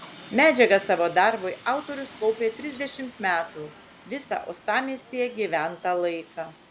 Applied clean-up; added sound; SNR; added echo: none; Train; 19 dB; none.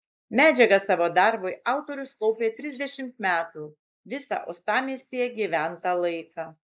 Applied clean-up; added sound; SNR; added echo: neural mask model Resemble Enhance denoiser.